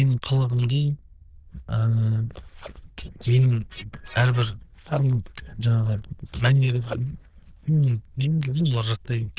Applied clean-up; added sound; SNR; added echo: neural diffusion model UNIVERSE++.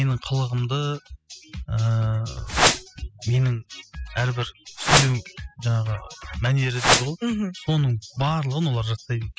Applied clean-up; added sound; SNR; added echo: classical method spectral subtraction.